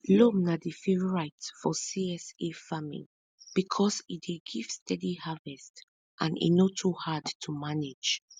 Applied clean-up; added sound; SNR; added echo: none; none; none; none.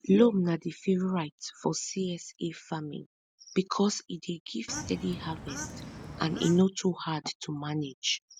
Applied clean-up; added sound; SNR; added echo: none; Bird / Fowl; 10 dB; none.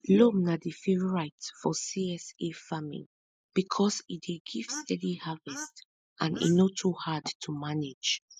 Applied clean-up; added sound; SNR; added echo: neural mask model Resemble Enhance denoiser.